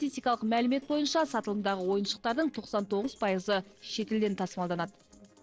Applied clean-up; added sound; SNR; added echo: neural separator model SepFormer DNS4.